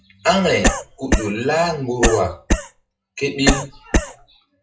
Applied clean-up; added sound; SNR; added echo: classical method WPE with log-MMSE.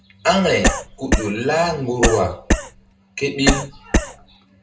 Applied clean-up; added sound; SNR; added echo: none; Cough; -1 dB; reverberation time 0.2 s.